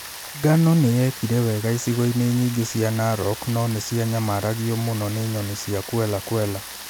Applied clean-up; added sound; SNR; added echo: none; Rain; 14 dB; none.